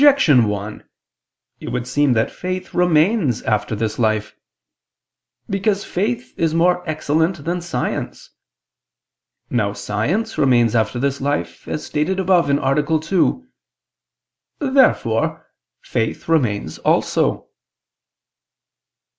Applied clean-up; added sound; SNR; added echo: none; none; none; none.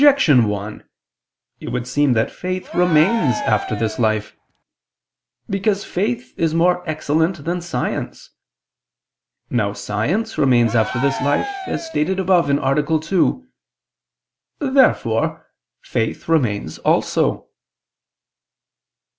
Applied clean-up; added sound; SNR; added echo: none; Cheering; 8 dB; none.